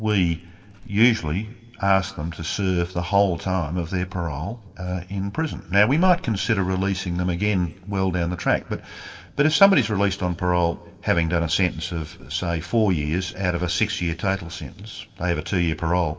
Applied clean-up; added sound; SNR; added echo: neural separator model SepFormer DNS4.